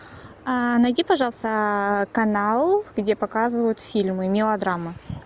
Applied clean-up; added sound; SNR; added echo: none; none; none; none.